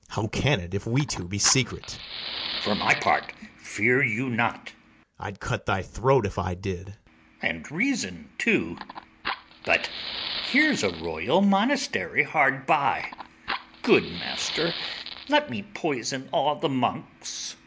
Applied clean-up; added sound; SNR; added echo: none; Fire; 10 dB; none.